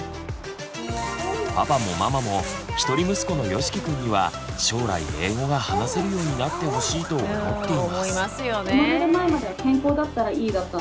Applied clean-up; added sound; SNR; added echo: none; Truck; 17 dB; none.